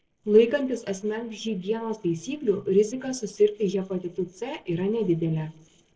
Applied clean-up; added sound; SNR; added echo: neural separator model SepFormer DNS4.